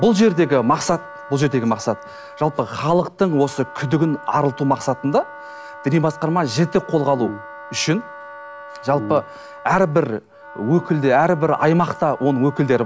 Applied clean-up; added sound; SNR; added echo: none; Wind instrument, woodwind instrument; 17 dB; none.